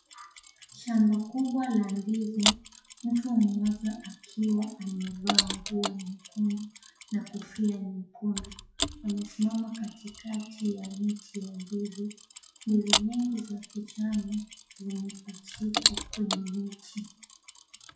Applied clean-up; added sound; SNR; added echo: classical method WPE with log-MMSE.